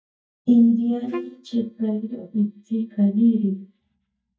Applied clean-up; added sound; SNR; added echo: neural mask model DeepFilterNet 3.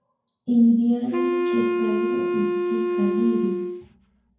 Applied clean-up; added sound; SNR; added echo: none; Wind instrument, woodwind instrument; 1 dB; reverberation time 0.9 s.